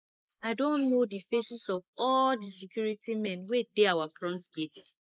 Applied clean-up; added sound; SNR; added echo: neural mask model Resemble Enhance denoiser.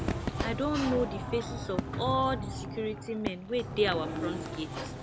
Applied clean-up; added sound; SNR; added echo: none; Crowd / Fireworks + Sliding door; 3 dB; none.